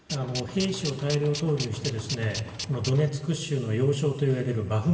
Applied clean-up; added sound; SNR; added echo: none; Tools; 11 dB; reverberation time 2.4 s.